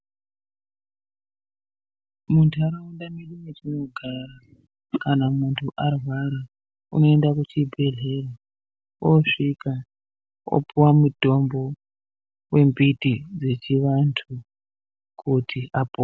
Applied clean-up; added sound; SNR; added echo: none; none; none; none.